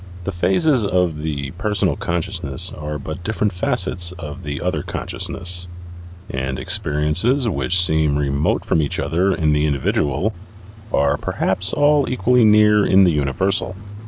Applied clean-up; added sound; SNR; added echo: none; Idling / Engine starting / Accelerating, revving, vroom / Car; 14 dB; none.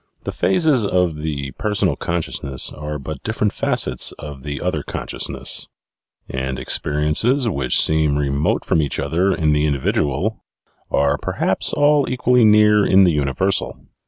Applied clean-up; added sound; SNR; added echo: none; none; none; none.